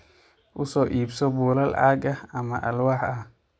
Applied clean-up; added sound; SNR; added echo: none; none; none; none.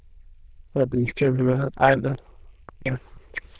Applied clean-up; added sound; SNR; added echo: neural diffusion model UNIVERSE++.